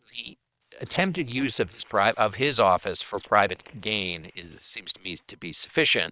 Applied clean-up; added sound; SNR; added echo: neural separator model SepFormer WHAM!.